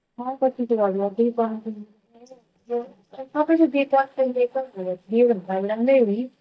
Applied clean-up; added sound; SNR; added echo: neural mask model DeepFilterNet 3.